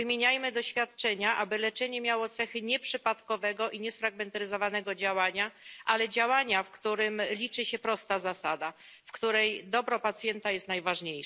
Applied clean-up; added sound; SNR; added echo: none; none; none; none.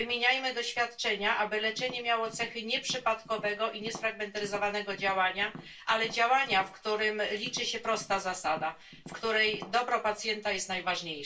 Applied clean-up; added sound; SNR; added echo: none; Tap; 18 dB; reverberation time 0.2 s.